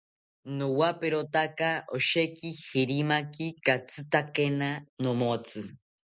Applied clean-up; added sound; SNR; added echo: none; none; none; none.